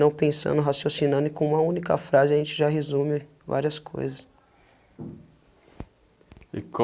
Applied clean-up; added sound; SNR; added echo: none; none; none; none.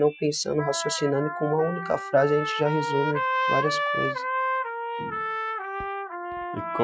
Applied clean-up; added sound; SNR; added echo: classical method Wiener filter.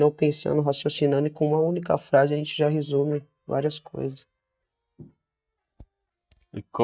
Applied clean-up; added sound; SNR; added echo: neural mask model DeepFilterNet 3.